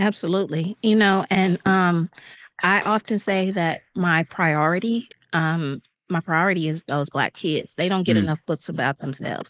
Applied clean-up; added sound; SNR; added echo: neural mask model Resemble Enhance denoiser.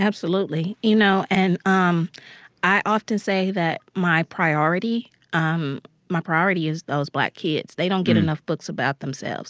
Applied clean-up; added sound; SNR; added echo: none; none; none; none.